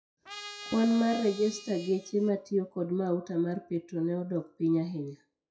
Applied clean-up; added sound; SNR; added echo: classical method WPE with log-MMSE.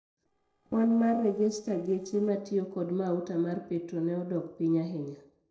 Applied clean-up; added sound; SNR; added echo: neural separator model SepFormer DNS4.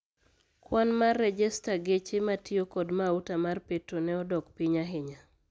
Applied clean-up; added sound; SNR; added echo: none; none; none; none.